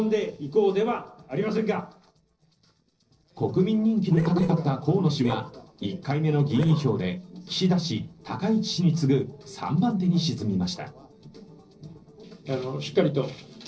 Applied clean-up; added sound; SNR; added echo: neural separator model SepFormer DNS4.